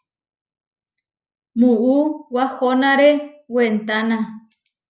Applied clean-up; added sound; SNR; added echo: none; none; none; none.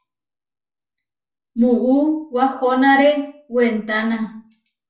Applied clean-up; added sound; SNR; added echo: none; none; none; reverberation time 0.3 s.